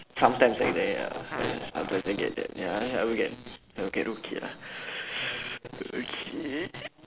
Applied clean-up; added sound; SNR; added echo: none; Fart; 15 dB; none.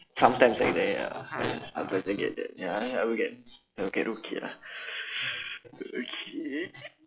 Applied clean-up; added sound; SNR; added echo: classical method log-MMSE.